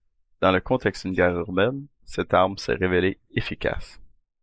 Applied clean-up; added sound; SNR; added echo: neural mask model Resemble Enhance denoiser.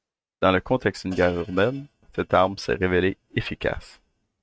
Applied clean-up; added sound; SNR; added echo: neural mask model RNNoise.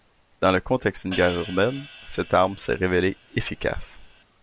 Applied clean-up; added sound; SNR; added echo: none; Hi-hat; 14 dB; none.